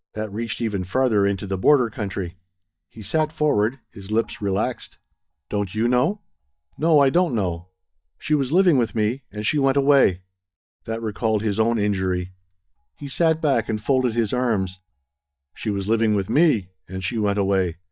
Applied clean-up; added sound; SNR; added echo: neural mask model DeepFilterNet 3.